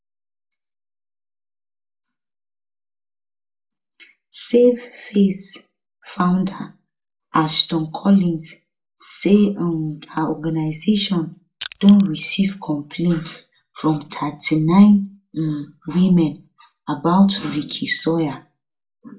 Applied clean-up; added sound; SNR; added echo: none; Crushing; 15 dB; reverberation time 0.2 s.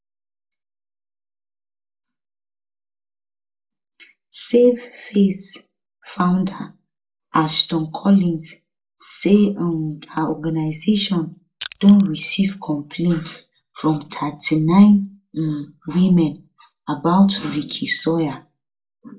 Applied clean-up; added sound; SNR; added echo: neural separator model SepFormer DNS4.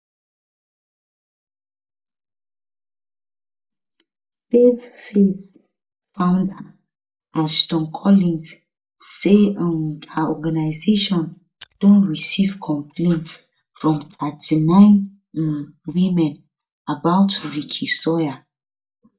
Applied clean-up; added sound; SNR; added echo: neural mask model DeepFilterNet 3.